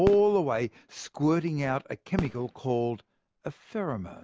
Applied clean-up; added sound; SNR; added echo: none; Fireworks; 13 dB; none.